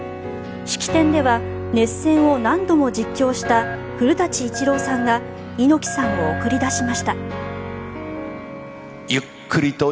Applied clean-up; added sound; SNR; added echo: none; Telephone; 11 dB; none.